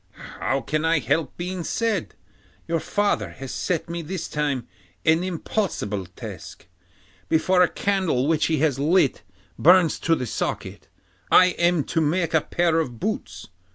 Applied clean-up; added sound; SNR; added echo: none; none; none; none.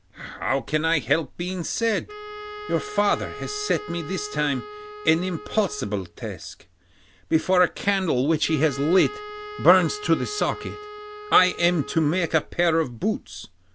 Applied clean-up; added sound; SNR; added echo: none; Wind instrument, woodwind instrument; 15 dB; none.